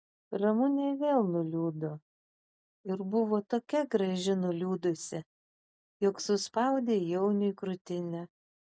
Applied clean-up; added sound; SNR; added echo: none; none; none; none.